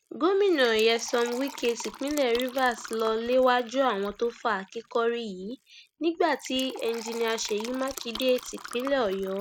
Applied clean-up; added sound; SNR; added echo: none; Fill (with liquid); 17 dB; none.